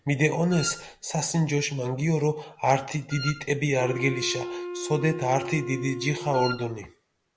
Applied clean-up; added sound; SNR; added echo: none; Wind instrument, woodwind instrument + Wind instrument, woodwind instrument; 9 dB; none.